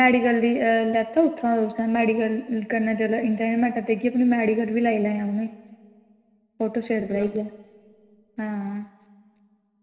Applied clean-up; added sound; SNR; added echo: none; none; none; reverberation time 1.7 s.